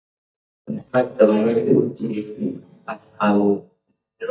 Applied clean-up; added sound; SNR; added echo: neural mask model DeepFilterNet 3.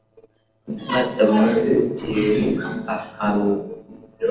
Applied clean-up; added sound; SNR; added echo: neural separator model SepFormer DNS4.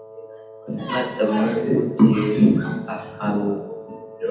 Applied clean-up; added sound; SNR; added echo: none; Wind instrument, woodwind instrument; 19 dB; reverberation time 0.9 s.